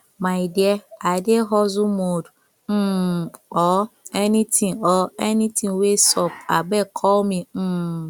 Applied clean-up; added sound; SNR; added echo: none; none; none; none.